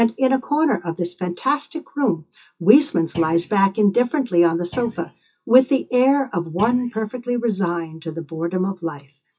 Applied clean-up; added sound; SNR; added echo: classical method WPE with log-MMSE.